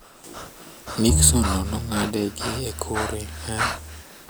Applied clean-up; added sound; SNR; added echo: none; Breathing + Bowed string instrument; 2 dB; none.